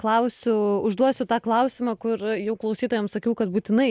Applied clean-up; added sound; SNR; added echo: none; none; none; none.